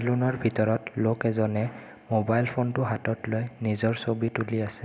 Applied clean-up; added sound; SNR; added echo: none; none; none; none.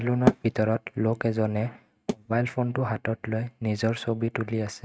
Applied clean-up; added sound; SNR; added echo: neural mask model RNNoise.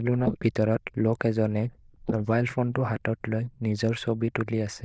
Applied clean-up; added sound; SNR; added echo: neural diffusion model UNIVERSE++.